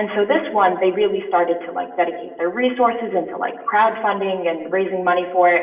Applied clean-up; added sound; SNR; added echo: none; none; none; reverberation time 0.8 s.